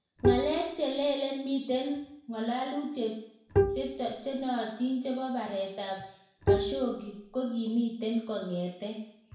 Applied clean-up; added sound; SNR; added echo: none; Bowed string instrument; -3 dB; reverberation time 0.7 s.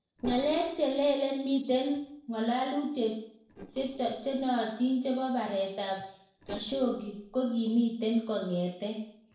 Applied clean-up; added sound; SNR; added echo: neural separator model SepFormer DNS4.